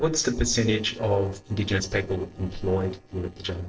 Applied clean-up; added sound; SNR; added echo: neural separator model SepFormer DNS4.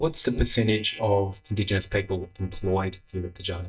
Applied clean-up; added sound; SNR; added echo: neural mask model DeepFilterNet 3.